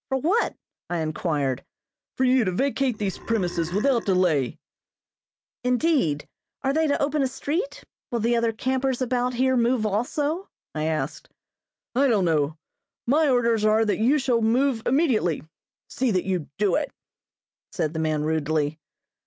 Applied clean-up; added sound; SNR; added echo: none; Burping, eructation; 15 dB; none.